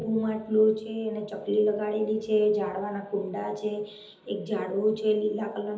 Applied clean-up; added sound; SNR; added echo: none; none; none; reverberation time 1.2 s.